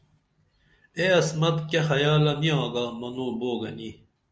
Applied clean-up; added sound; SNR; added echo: none; none; none; none.